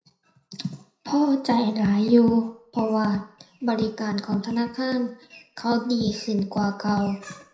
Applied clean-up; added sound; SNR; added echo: none; none; none; reverberation time 0.5 s.